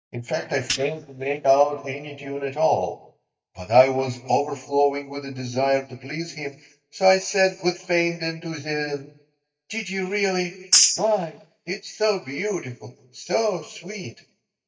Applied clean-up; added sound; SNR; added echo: neural mask model DeepFilterNet 3.